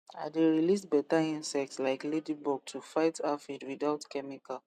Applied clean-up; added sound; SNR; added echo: none; none; none; none.